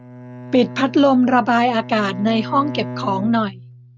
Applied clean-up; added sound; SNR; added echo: none; Bowed string instrument; 13 dB; none.